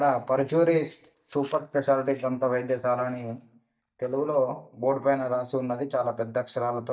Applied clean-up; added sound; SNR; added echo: neural mask model DeepFilterNet 3.